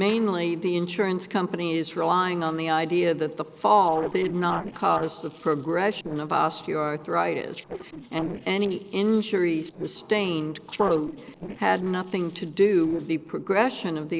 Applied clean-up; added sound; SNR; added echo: neural separator model SepFormer DNS4.